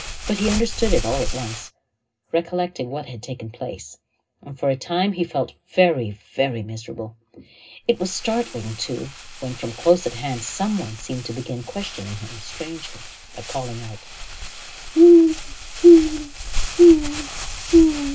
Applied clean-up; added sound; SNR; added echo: none; Crumpling, crinkling; 11 dB; reverberation time 0.2 s.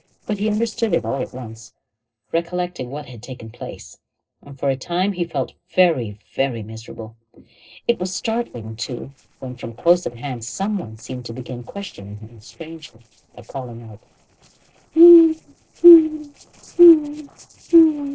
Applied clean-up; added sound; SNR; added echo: neural separator model SepFormer DNS4.